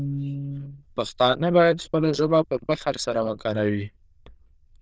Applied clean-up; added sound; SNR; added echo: neural diffusion model UNIVERSE++.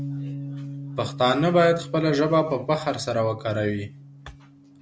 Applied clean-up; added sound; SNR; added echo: none; Bass guitar; 12 dB; none.